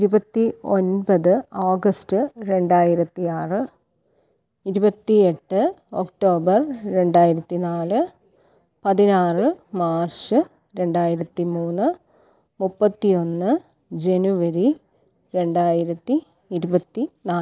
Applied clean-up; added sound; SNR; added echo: neural mask model Resemble Enhance denoiser.